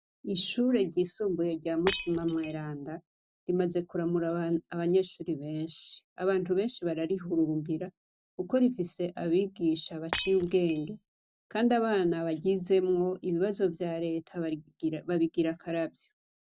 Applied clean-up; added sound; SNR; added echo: none; Shatter; 5 dB; none.